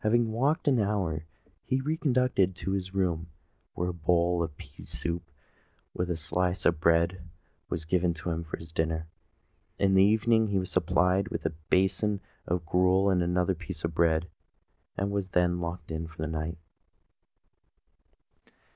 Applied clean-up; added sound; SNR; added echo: none; none; none; none.